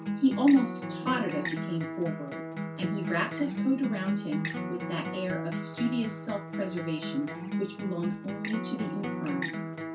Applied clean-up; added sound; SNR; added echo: none; Acoustic guitar; 4 dB; reverberation time 0.2 s.